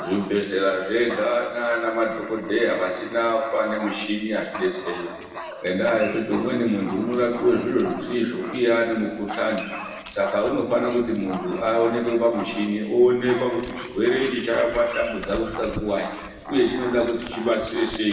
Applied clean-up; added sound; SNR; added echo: none; Dog; 14 dB; reverberation time 1.2 s.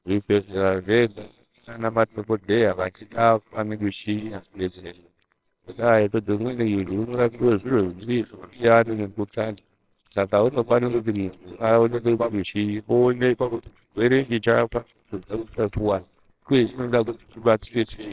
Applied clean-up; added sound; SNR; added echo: neural separator model SepFormer WHAMR!.